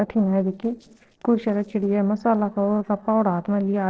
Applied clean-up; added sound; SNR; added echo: neural separator model SepFormer DNS4.